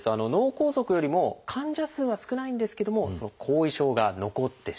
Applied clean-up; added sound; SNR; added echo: none; none; none; none.